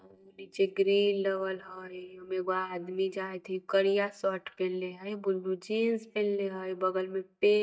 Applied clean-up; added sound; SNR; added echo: neural mask model DeepFilterNet 3.